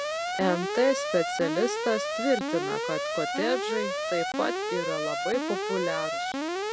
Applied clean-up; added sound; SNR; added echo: none; Alarm; 1 dB; none.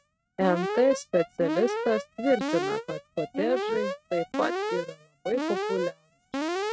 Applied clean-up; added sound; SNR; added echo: neural mask model RNNoise.